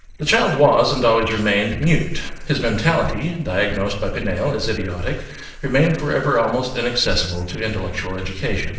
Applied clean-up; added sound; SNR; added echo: neural separator model SepFormer DNS4.